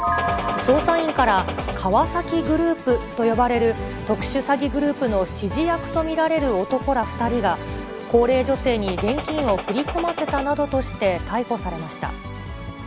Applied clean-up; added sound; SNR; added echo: none; Gunshot, gunfire; 8 dB; none.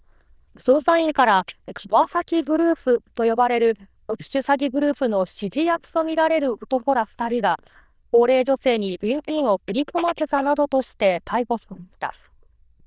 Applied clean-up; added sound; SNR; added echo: neural diffusion model UNIVERSE++.